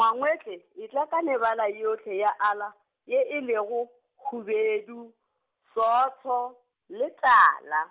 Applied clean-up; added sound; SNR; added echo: none; none; none; none.